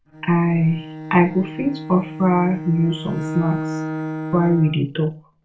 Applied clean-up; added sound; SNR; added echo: none; Bowed string instrument; 10 dB; reverberation time 0.3 s.